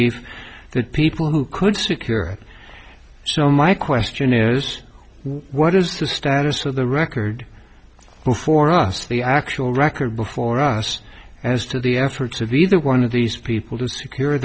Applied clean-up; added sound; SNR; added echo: none; none; none; none.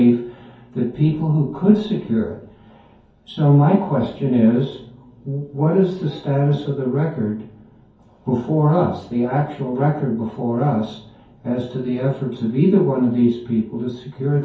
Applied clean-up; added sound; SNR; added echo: none; none; none; reverberation time 0.6 s.